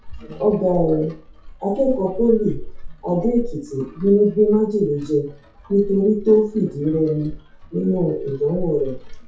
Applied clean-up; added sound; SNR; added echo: classical method WPE with log-MMSE.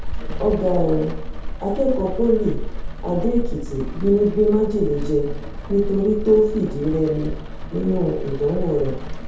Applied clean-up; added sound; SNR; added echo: none; Rain; 4 dB; reverberation time 0.8 s.